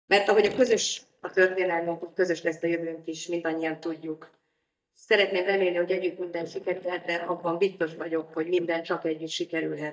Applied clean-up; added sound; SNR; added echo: neural mask model DeepFilterNet 3.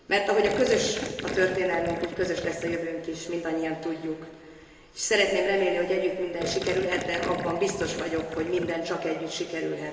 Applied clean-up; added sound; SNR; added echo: none; Gurgling; 8 dB; reverberation time 2.5 s.